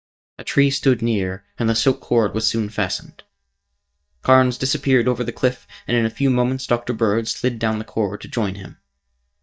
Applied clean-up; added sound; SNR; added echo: neural mask model DeepFilterNet 3.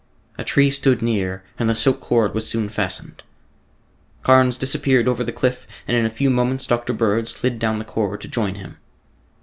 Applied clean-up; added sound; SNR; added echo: none; none; none; none.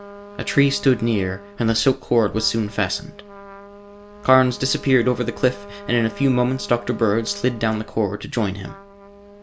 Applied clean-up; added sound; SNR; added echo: none; Trumpet; 19 dB; none.